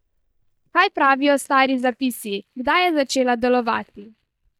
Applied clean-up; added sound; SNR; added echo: neural mask model DeepFilterNet 3.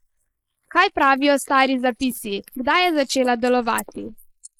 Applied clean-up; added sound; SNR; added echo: neural mask model Resemble Enhance denoiser.